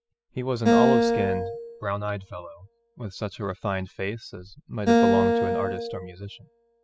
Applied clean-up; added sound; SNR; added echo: classical method spectral subtraction.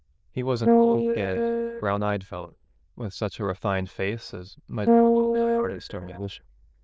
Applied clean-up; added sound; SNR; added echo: neural diffusion model UNIVERSE++.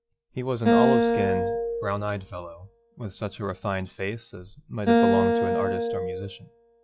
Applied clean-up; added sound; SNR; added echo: classical method log-MMSE.